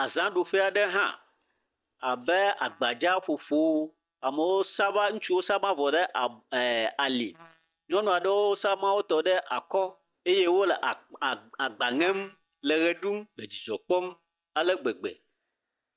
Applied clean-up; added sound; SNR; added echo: neural mask model DeepFilterNet 3.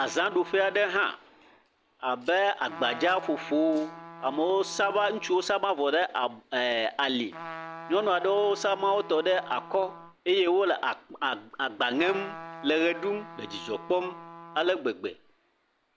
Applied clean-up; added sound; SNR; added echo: none; Trumpet; 17 dB; none.